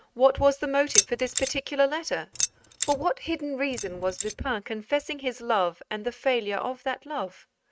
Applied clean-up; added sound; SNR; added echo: neural mask model RNNoise.